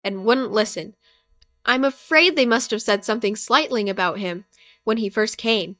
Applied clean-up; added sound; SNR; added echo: neural mask model DeepFilterNet 3.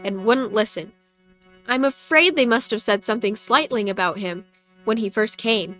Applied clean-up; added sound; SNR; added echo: neural mask model RNNoise.